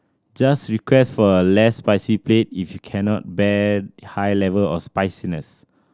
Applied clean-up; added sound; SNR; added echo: none; none; none; none.